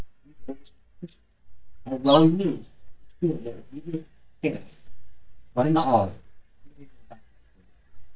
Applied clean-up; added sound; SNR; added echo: neural mask model DeepFilterNet 3.